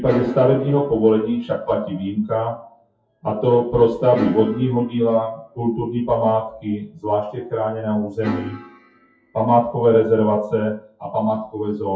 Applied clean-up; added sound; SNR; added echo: classical method WPE with log-MMSE.